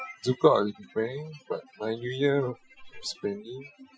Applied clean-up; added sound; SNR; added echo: classical method Wiener filter.